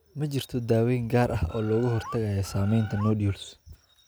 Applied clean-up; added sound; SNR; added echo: none; Bird; 15 dB; none.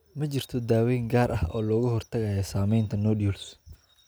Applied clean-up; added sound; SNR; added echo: none; none; none; none.